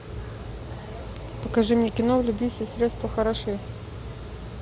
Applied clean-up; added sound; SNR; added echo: none; none; none; none.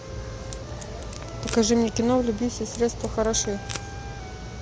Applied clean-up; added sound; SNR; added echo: none; Packing tape, duct tape + Wind instrument, woodwind instrument; 15 dB; none.